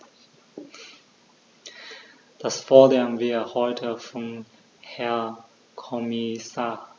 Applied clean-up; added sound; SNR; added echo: none; none; none; none.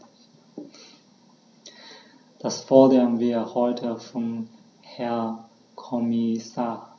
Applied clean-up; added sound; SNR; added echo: none; none; none; reverberation time 0.3 s.